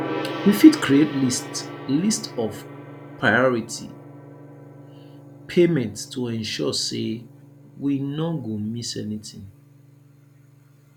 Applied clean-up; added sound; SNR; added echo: none; Gong; 13 dB; none.